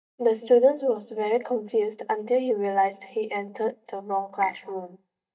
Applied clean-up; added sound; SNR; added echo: neural mask model DeepFilterNet 3.